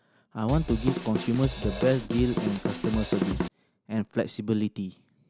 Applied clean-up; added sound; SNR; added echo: none; Drum / Drum kit; 2 dB; none.